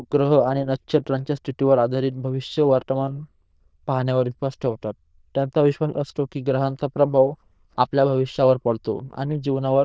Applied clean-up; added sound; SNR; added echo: neural diffusion model UNIVERSE++.